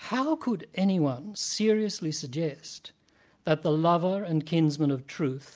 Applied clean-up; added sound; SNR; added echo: none; none; none; none.